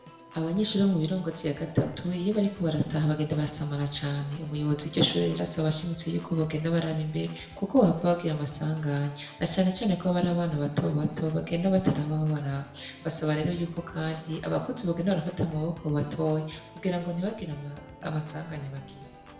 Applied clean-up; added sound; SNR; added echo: none; Organ; 20 dB; reverberation time 0.7 s.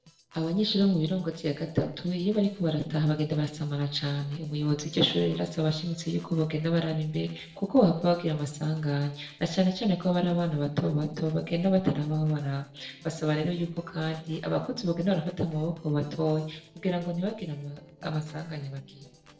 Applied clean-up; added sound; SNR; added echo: neural separator model SepFormer DNS4.